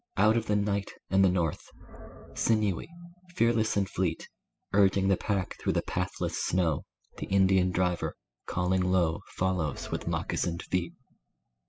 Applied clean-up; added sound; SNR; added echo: classical method spectral subtraction.